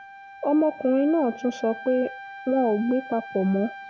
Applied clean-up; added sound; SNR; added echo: none; Wind instrument, woodwind instrument; 16 dB; none.